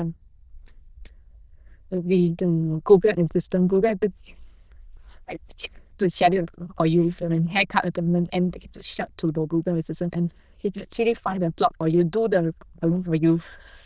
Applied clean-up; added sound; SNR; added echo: neural diffusion model UNIVERSE++.